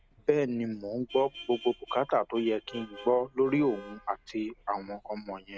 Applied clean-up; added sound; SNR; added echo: none; Vehicle horn, car horn, honking; 19 dB; none.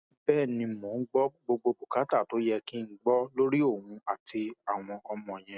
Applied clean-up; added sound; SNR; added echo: none; none; none; none.